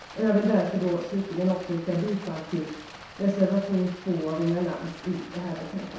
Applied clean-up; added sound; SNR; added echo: none; Stream; 17 dB; reverberation time 0.7 s.